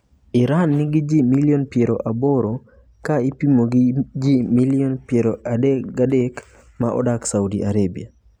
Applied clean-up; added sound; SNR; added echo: none; none; none; none.